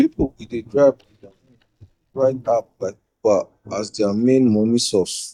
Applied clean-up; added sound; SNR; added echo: neural mask model DeepFilterNet 3.